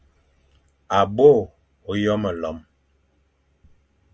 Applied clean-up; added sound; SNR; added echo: none; none; none; none.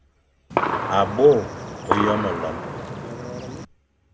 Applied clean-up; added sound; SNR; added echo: none; Gunshot, gunfire; 2 dB; none.